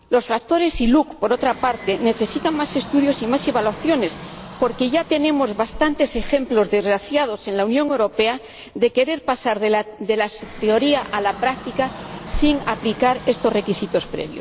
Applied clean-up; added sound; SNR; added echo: none; Fixed-wing aircraft, airplane; 17 dB; none.